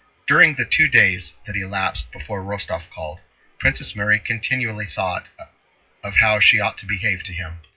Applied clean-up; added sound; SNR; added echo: classical method WPE with log-MMSE.